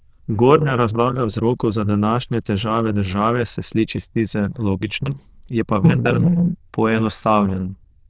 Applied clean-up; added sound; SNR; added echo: neural diffusion model UNIVERSE++.